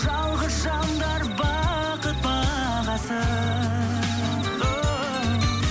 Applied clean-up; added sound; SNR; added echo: none; Cricket + Wind instrument, woodwind instrument; 14 dB; none.